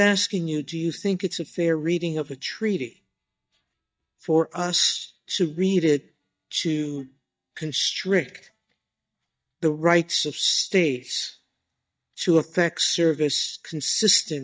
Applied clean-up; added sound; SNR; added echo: neural mask model DeepFilterNet 3.